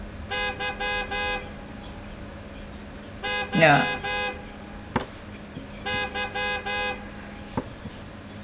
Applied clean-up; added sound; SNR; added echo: none; Vehicle horn, car horn, honking; 1 dB; none.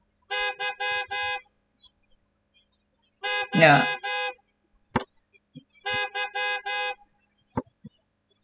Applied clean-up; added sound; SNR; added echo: classical method spectral subtraction.